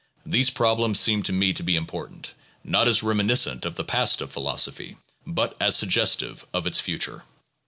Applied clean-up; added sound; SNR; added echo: none; none; none; none.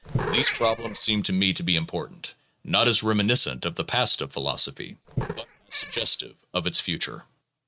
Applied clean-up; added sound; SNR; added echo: neural mask model RNNoise.